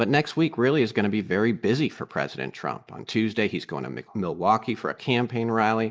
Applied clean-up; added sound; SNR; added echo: none; none; none; none.